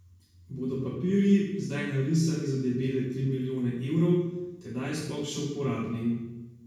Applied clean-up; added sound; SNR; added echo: none; none; none; reverberation time 1.1 s.